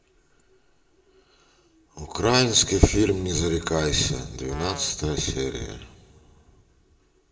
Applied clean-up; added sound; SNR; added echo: none; Brass instrument; 14 dB; reverberation time 2.3 s.